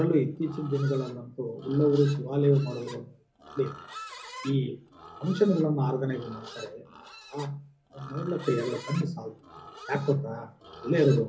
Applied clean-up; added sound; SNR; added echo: none; Livestock, farm animals, working animals; 17 dB; reverberation time 0.3 s.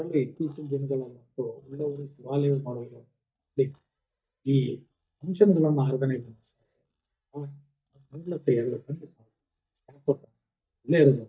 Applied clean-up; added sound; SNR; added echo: neural mask model DeepFilterNet 3.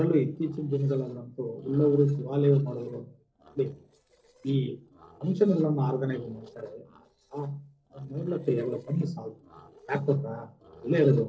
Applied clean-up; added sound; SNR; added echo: neural separator model SepFormer DNS4.